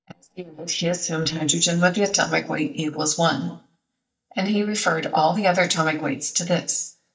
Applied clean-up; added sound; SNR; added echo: neural mask model DeepFilterNet 3.